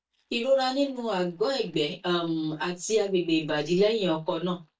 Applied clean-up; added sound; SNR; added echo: neural mask model DeepFilterNet 3.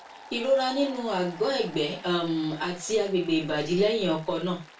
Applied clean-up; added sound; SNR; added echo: none; Applause; 19 dB; reverberation time 0.2 s.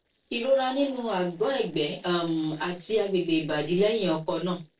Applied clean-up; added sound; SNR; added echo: neural separator model SepFormer DNS4.